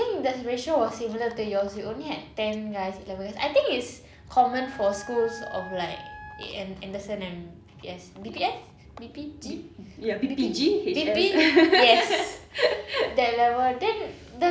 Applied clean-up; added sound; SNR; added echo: none; Wind instrument, woodwind instrument; 16 dB; none.